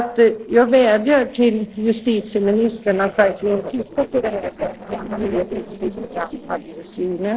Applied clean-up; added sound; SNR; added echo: neural separator model SepFormer DNS4.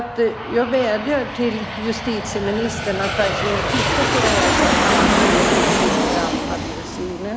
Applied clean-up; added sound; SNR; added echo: none; Aircraft; -3 dB; none.